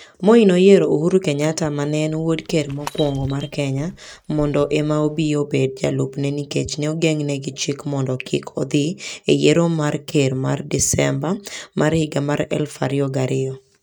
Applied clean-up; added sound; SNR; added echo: neural mask model RNNoise.